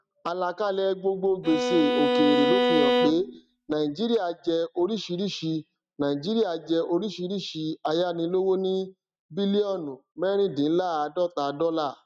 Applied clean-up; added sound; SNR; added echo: neural mask model RNNoise.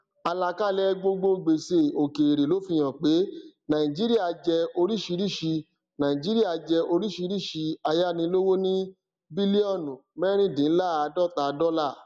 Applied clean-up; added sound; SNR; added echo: none; none; none; none.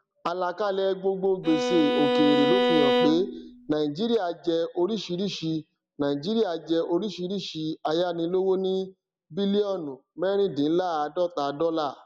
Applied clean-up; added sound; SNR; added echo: none; Bowed string instrument; -2 dB; none.